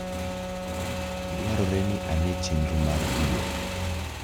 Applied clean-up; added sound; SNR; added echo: none; Motorcycle + Wind instrument, woodwind instrument; 1 dB; none.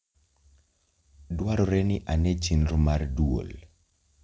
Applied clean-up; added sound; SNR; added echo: none; none; none; none.